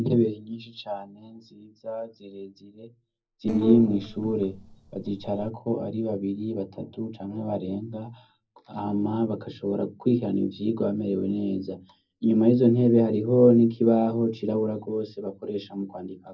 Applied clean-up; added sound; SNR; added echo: neural separator model SepFormer DNS4.